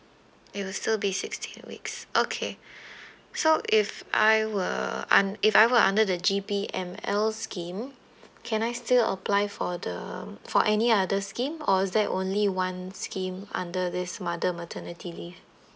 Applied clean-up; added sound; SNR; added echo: none; none; none; none.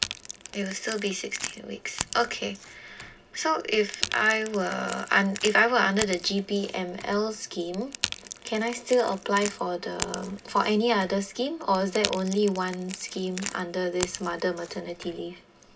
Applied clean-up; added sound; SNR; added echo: none; Crack / Crackle; 11 dB; reverberation time 0.4 s.